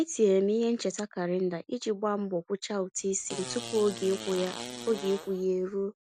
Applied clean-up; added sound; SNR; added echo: none; Fart; 11 dB; none.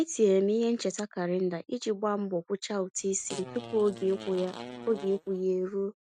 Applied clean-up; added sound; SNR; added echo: neural mask model RNNoise.